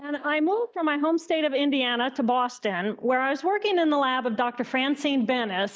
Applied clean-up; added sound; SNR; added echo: neural mask model DeepFilterNet 3.